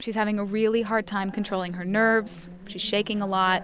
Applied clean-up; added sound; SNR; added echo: none; none; none; none.